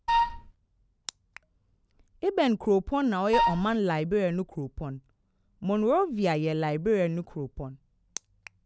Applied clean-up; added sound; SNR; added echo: none; Wind instrument, woodwind instrument; -2 dB; none.